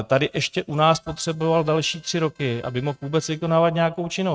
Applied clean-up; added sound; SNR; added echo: neural mask model RNNoise.